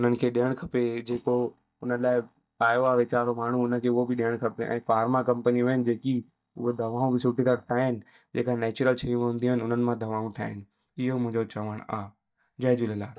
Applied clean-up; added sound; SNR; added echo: neural mask model DeepFilterNet 3.